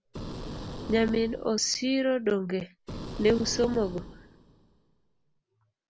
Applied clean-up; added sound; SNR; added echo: none; Boom; 11 dB; none.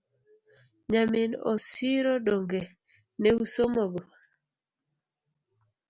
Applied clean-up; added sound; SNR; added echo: none; none; none; none.